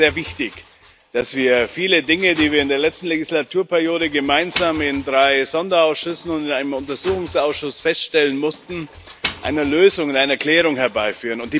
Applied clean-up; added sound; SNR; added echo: none; Engine; 15 dB; none.